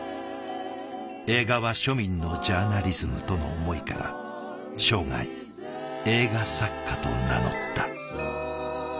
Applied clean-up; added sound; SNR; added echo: none; none; none; none.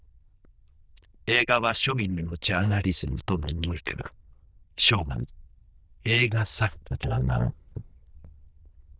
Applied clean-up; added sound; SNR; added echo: neural diffusion model UNIVERSE++.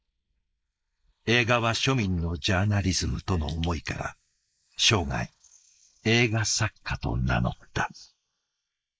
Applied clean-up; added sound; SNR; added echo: neural mask model Resemble Enhance denoiser.